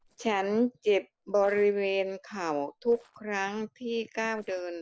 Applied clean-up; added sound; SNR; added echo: neural separator model SepFormer DNS4.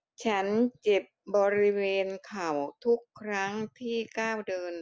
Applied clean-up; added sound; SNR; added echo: none; none; none; none.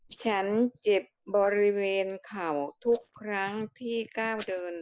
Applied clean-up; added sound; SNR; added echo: neural mask model Resemble Enhance denoiser.